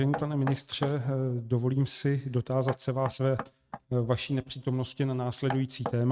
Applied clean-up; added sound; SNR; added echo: neural mask model RNNoise.